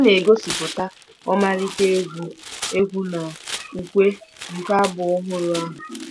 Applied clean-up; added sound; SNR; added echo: none; Tearing; 14 dB; none.